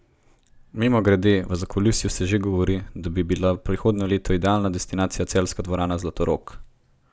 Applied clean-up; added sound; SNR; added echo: none; none; none; none.